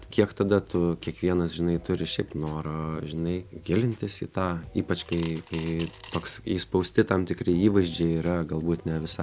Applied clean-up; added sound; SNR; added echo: none; Coin (dropping) / Glass; 14 dB; none.